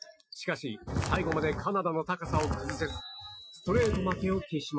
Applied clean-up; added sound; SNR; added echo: classical method Wiener filter.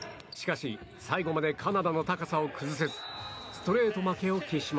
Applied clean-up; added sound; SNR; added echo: none; none; none; none.